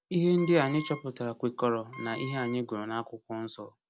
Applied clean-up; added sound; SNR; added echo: none; Wind instrument, woodwind instrument; 16 dB; none.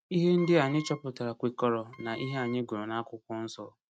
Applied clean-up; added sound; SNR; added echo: neural mask model RNNoise.